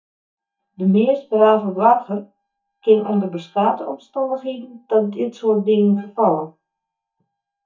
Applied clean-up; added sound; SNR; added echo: neural mask model DeepFilterNet 3.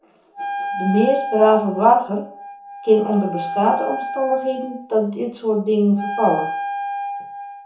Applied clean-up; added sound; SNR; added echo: none; Wind instrument, woodwind instrument; 8 dB; reverberation time 0.5 s.